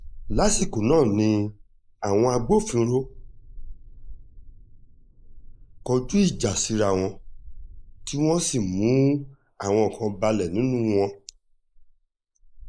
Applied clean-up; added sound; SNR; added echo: neural mask model Resemble Enhance denoiser.